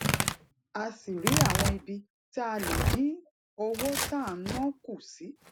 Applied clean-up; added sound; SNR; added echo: none; Tearing; -2 dB; none.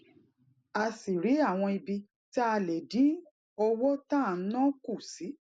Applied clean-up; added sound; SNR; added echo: none; none; none; none.